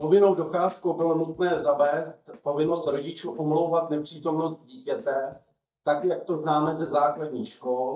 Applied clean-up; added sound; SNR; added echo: neural mask model DeepFilterNet 3.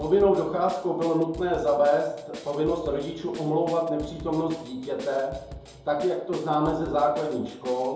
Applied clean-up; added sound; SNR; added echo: none; Drum kit; 18 dB; reverberation time 2.6 s.